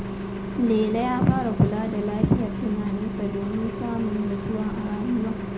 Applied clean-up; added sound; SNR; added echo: none; Engine; 5 dB; reverberation time 0.3 s.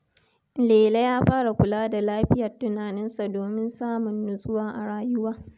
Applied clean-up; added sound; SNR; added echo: none; none; none; none.